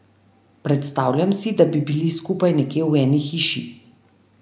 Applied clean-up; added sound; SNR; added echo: none; none; none; none.